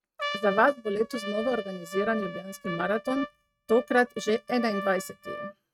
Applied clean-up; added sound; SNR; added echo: neural mask model RNNoise.